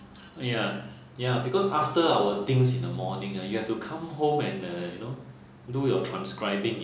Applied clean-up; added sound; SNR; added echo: none; none; none; none.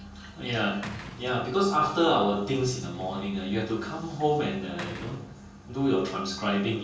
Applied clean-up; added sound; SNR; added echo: none; Sliding door / Slam; 19 dB; reverberation time 0.2 s.